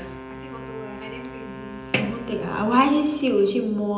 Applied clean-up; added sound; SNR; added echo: none; Wind instrument, woodwind instrument; 15 dB; reverberation time 0.8 s.